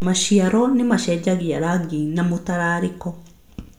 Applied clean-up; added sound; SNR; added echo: none; none; none; reverberation time 0.4 s.